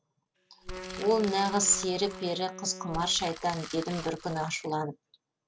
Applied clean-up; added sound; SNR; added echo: none; Wind instrument, woodwind instrument + Crumpling, crinkling; 12 dB; none.